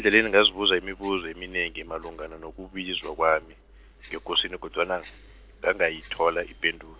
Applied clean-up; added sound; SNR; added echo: neural separator model SepFormer DNS4.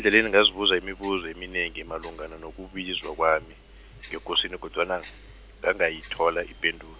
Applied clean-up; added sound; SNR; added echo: none; Tick-tock + Engine; 19 dB; none.